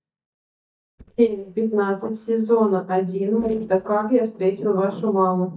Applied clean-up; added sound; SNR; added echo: neural mask model DeepFilterNet 3.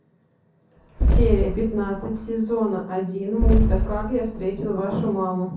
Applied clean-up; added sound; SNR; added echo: none; Boom; -1 dB; reverberation time 0.6 s.